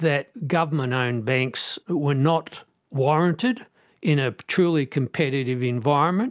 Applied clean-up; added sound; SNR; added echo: none; none; none; none.